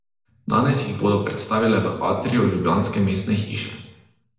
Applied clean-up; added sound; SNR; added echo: none; none; none; reverberation time 0.9 s.